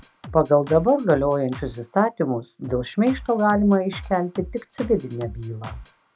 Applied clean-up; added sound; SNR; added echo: none; Drum kit; 17 dB; none.